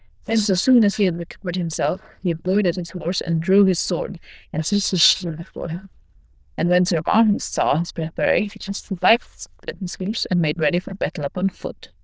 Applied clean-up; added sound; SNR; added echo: neural diffusion model UNIVERSE++.